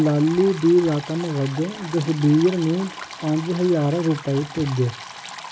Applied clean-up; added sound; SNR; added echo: none; Stream; 15 dB; none.